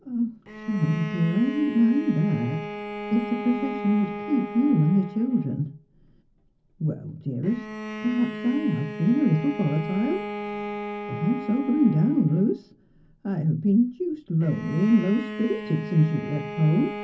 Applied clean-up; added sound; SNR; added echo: none; Bowed string instrument; 11 dB; reverberation time 0.4 s.